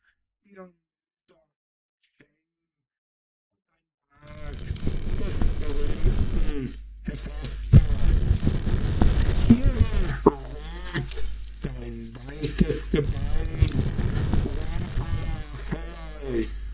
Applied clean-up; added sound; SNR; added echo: neural mask model DeepFilterNet 3.